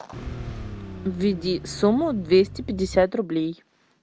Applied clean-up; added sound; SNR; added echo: none; Car; 12 dB; none.